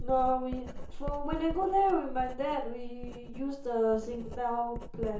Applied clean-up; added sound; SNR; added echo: none; Writing; 7 dB; reverberation time 0.7 s.